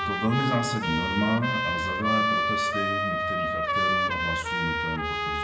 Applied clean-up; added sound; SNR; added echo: none; Trumpet; -3 dB; reverberation time 0.6 s.